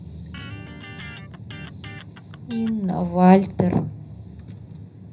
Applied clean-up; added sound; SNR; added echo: none; Electric guitar; 19 dB; reverberation time 0.5 s.